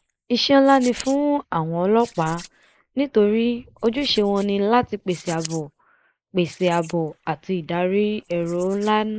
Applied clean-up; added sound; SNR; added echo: neural mask model Resemble Enhance denoiser.